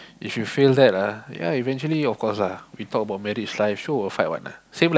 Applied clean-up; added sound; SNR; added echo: none; none; none; none.